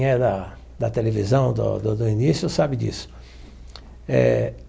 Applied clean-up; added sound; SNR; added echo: none; none; none; none.